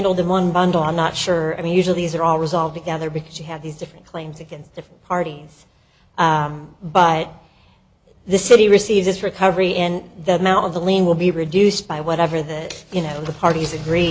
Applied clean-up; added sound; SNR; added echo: none; none; none; none.